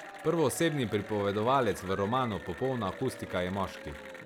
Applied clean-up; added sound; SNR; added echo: none; Applause / Cheering; 14 dB; none.